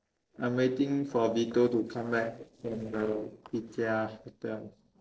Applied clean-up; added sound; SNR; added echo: neural separator model SepFormer DNS4.